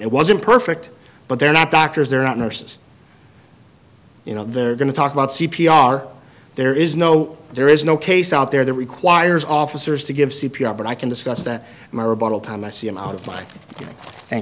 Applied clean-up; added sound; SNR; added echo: none; none; none; none.